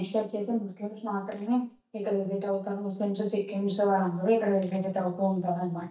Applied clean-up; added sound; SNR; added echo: neural mask model DeepFilterNet 3.